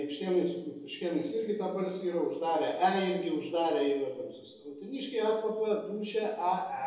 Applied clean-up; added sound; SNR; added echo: none; none; none; reverberation time 0.9 s.